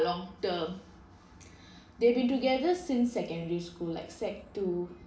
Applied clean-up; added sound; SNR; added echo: none; none; none; reverberation time 0.5 s.